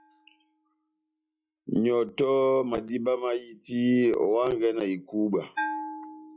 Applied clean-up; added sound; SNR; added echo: classical method log-MMSE.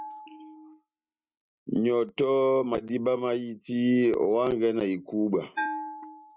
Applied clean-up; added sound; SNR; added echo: neural mask model RNNoise.